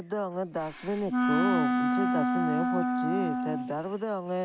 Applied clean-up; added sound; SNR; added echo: none; Wind instrument, woodwind instrument; -5 dB; none.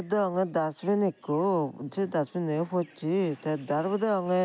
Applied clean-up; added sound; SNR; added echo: none; none; none; none.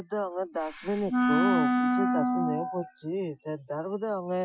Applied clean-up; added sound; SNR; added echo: classical method Wiener filter.